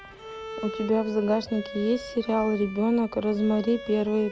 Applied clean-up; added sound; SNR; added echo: none; Bowed string instrument; 14 dB; none.